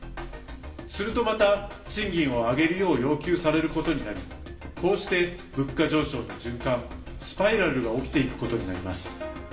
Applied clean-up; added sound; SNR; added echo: none; none; none; reverberation time 0.7 s.